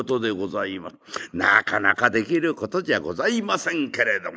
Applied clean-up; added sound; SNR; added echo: neural mask model Resemble Enhance denoiser.